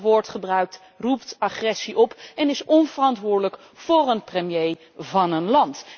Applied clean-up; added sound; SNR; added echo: none; none; none; none.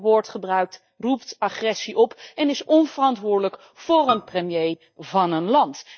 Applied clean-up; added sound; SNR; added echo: neural mask model DeepFilterNet 3.